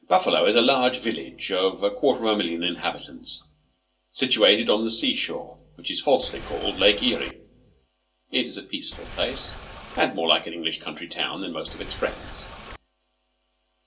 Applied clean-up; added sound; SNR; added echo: none; Boat, Water vehicle; 13 dB; reverberation time 0.2 s.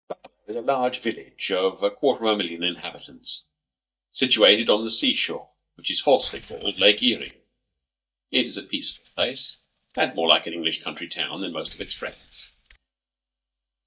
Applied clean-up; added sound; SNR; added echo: neural mask model DeepFilterNet 3.